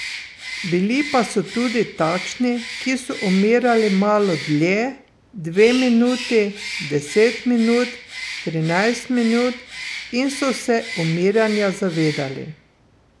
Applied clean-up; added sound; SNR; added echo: none; Bird; 12 dB; none.